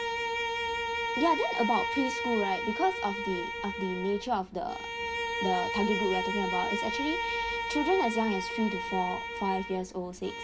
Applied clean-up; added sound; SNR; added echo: none; Bowed string instrument; 2 dB; reverberation time 0.3 s.